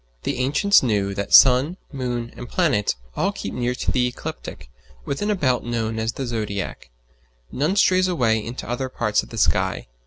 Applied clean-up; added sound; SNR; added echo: none; none; none; none.